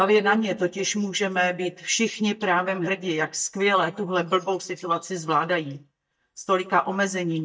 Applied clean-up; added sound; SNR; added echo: neural mask model DeepFilterNet 3.